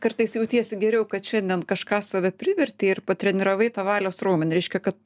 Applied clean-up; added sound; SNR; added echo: none; none; none; none.